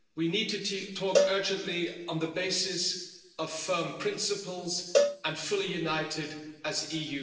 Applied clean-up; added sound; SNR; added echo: none; Cowbell; 0 dB; reverberation time 1.0 s.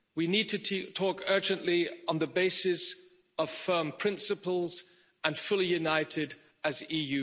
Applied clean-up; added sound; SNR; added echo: none; none; none; none.